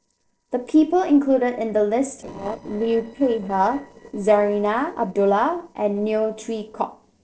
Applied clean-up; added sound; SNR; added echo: neural separator model SepFormer DNS4.